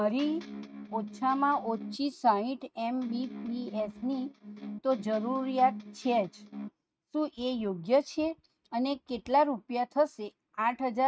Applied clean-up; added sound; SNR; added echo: neural mask model RNNoise.